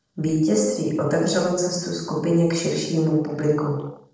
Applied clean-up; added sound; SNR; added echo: neural separator model SepFormer DNS4.